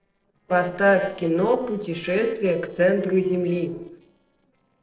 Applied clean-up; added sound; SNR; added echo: neural separator model SepFormer DNS4.